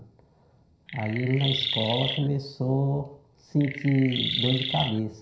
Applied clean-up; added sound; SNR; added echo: none; Chirp, tweet; 4 dB; reverberation time 0.5 s.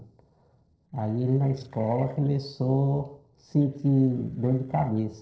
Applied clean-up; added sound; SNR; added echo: neural separator model SepFormer DNS4.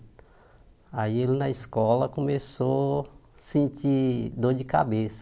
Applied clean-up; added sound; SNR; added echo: none; none; none; none.